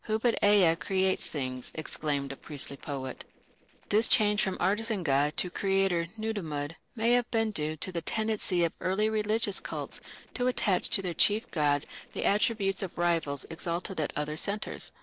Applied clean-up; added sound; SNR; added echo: neural separator model SepFormer DNS4.